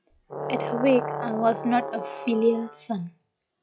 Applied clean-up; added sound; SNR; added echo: classical method log-MMSE.